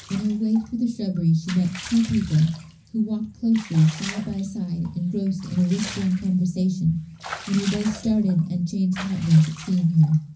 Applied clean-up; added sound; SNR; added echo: none; Bathtub (filling or washing) / Water / Liquid; 18 dB; reverberation time 0.4 s.